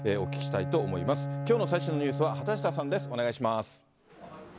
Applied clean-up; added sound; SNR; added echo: none; Bowed string instrument; 5 dB; none.